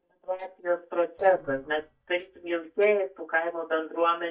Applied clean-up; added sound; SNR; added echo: neural mask model DeepFilterNet 3.